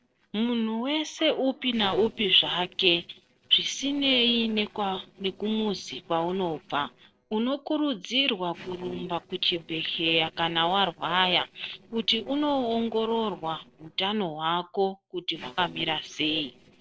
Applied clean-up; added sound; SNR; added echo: neural separator model SepFormer DNS4.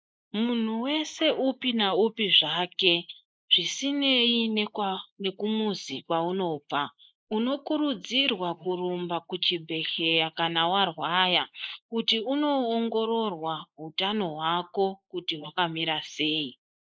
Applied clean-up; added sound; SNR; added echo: neural mask model Resemble Enhance denoiser.